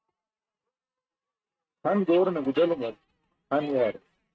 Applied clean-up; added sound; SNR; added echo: neural mask model RNNoise.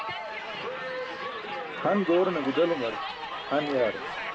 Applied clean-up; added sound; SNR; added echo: none; Crowd; 5 dB; none.